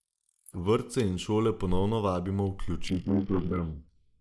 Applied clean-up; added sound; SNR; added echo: neural mask model Resemble Enhance denoiser.